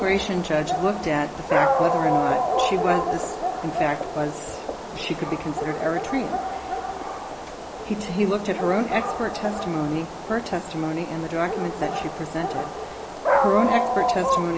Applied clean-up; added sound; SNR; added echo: none; Dog; 0 dB; none.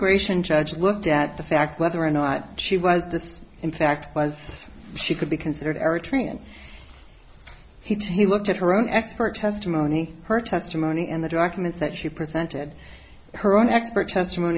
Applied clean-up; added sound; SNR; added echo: none; none; none; none.